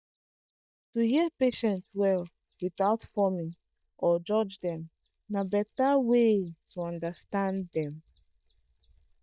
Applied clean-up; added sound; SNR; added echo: neural mask model DeepFilterNet 3.